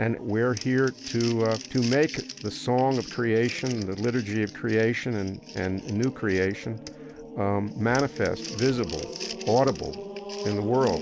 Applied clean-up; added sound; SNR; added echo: none; Crumpling, crinkling; 16 dB; none.